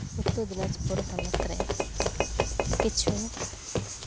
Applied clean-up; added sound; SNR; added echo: none; Tap / Glass + Run; -2 dB; none.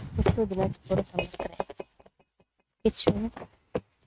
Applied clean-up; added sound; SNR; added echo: neural mask model RNNoise.